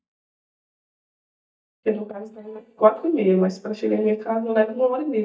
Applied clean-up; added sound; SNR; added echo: neural mask model DeepFilterNet 3.